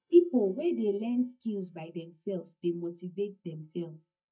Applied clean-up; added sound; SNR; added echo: neural mask model DeepFilterNet 3.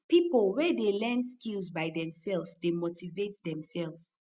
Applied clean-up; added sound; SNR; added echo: none; none; none; none.